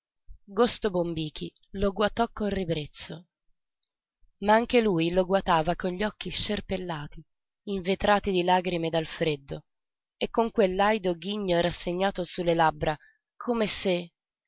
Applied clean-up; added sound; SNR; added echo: none; none; none; none.